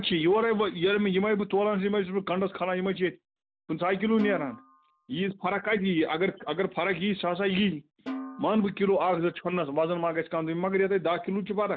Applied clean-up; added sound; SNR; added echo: none; Snare drum; 14 dB; none.